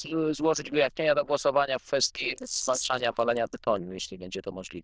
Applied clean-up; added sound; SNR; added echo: neural diffusion model UNIVERSE++.